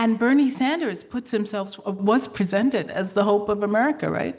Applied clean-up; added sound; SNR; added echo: none; none; none; none.